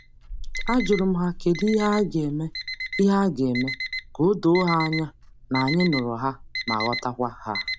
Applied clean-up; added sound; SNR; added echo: none; Alarm; 9 dB; none.